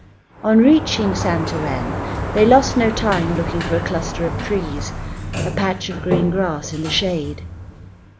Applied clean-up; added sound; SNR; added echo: none; Sliding door; 6 dB; none.